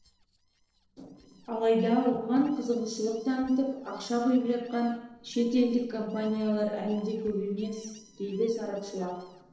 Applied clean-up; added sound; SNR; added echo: neural separator model SepFormer DNS4.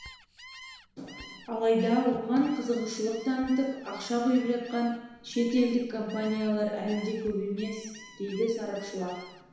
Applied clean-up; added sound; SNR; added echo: none; Gull, seagull; 20 dB; reverberation time 1.0 s.